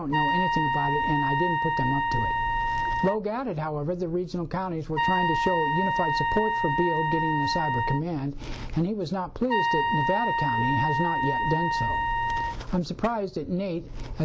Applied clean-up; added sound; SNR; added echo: none; Trumpet; -2 dB; none.